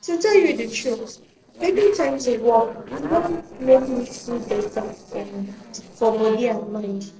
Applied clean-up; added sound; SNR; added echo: neural separator model SepFormer DNS4.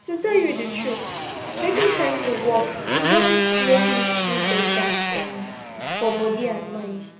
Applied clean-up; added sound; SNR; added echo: none; Motorcycle; -1 dB; reverberation time 0.7 s.